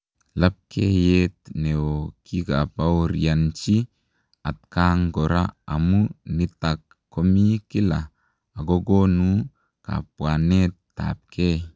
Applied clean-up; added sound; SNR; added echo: none; none; none; none.